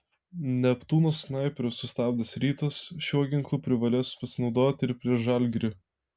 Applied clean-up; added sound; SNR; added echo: none; none; none; none.